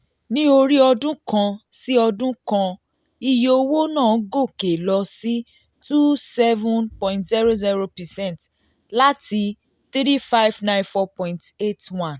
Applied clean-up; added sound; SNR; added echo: none; none; none; none.